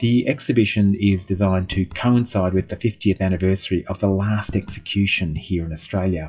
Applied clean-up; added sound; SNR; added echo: classical method WPE with log-MMSE.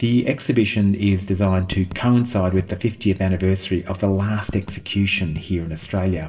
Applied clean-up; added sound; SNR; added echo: neural separator model SepFormer DNS4.